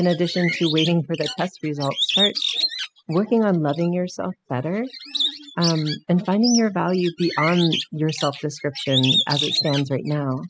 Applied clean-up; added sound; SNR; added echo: classical method spectral subtraction.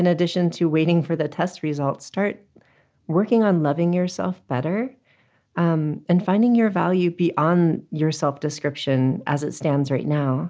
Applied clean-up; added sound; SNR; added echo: none; none; none; none.